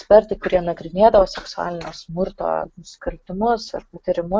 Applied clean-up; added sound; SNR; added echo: none; none; none; none.